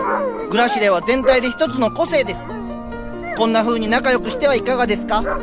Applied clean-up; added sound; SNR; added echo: none; Dog; 8 dB; none.